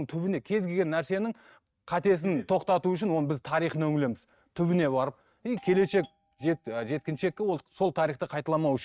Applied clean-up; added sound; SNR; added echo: neural mask model RNNoise.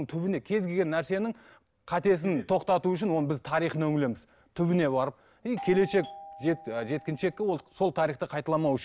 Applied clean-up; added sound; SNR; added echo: none; Doorbell; 16 dB; none.